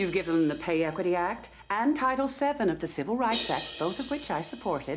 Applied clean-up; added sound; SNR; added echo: none; Crash cymbal; 12 dB; none.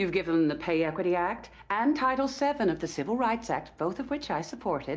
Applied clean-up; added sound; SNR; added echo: none; none; none; none.